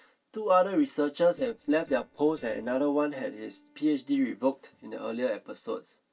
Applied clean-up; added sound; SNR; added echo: neural separator model SepFormer DNS4.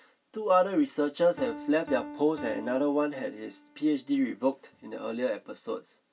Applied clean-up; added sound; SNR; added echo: none; Piano; 17 dB; reverberation time 0.1 s.